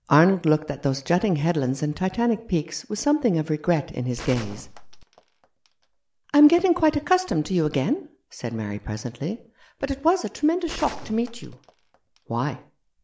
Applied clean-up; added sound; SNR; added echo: none; Gunshot, gunfire; 16 dB; none.